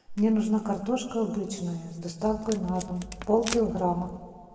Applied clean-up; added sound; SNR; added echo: none; Packing tape, duct tape; 12 dB; reverberation time 1.4 s.